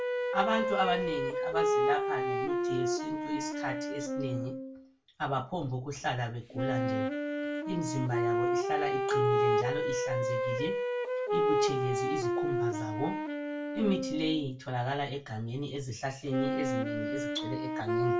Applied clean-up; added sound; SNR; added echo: none; Wind instrument, woodwind instrument; -3 dB; reverberation time 0.2 s.